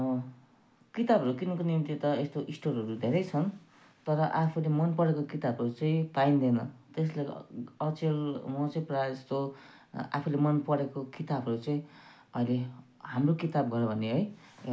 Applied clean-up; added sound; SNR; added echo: none; none; none; none.